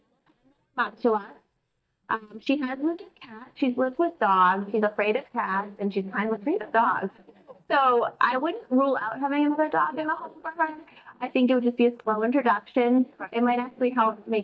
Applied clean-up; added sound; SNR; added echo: neural mask model DeepFilterNet 3.